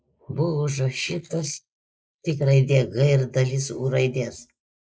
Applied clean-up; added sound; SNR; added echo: neural mask model Resemble Enhance denoiser.